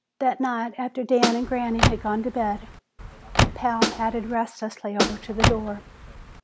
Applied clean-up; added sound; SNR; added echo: none; Snare drum + Car; -1 dB; none.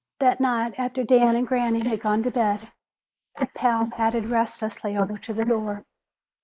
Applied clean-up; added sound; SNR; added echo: neural mask model Resemble Enhance denoiser.